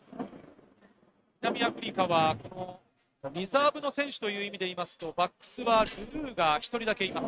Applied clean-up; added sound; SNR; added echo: neural mask model RNNoise.